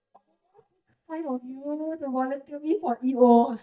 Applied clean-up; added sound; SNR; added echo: neural mask model DeepFilterNet 3.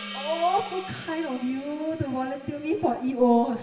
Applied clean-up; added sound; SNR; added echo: none; Gong; 16 dB; reverberation time 1.0 s.